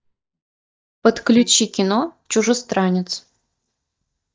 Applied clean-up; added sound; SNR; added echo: neural mask model DeepFilterNet 3.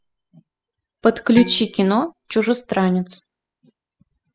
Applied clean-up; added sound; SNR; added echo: classical method spectral subtraction.